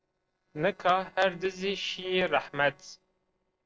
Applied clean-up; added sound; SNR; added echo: neural separator model SepFormer DNS4.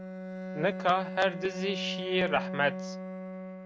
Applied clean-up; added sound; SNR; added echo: none; Bowed string instrument; 6 dB; none.